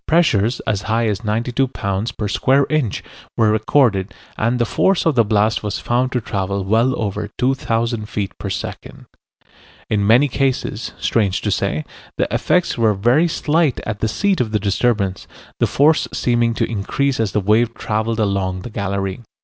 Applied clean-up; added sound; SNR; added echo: none; none; none; none.